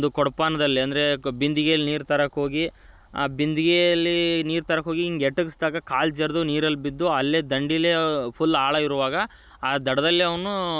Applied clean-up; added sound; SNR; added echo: none; none; none; none.